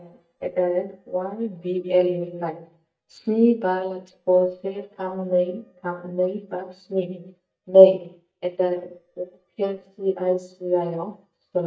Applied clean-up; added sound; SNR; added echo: neural mask model DeepFilterNet 3.